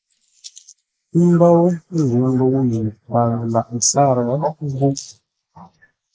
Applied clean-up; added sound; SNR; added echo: neural mask model Resemble Enhance denoiser.